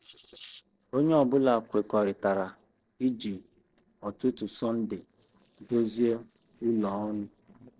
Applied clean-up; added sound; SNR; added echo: neural separator model SepFormer DNS4.